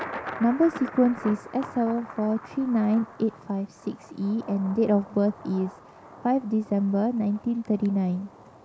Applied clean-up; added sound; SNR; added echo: none; Thunder; 16 dB; none.